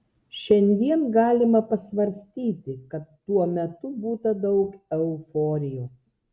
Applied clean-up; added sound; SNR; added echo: none; none; none; none.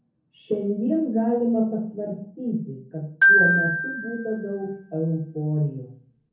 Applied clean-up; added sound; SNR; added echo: none; Glockenspiel; -3 dB; reverberation time 0.5 s.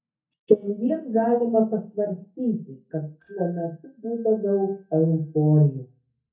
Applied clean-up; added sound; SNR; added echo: neural mask model DeepFilterNet 3.